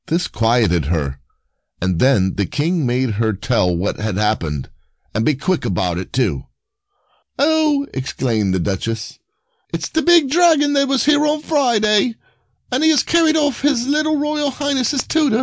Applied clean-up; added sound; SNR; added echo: none; none; none; none.